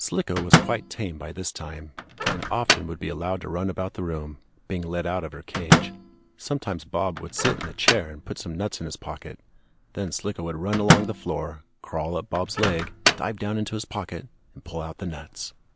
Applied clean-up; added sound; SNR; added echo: none; Microwave oven; -1 dB; none.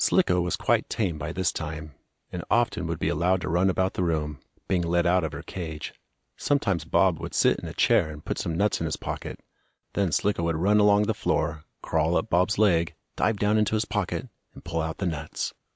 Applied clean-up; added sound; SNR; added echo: none; none; none; none.